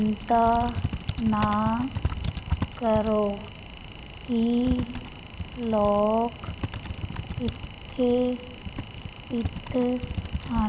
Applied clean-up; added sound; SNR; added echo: none; Typing; 6 dB; none.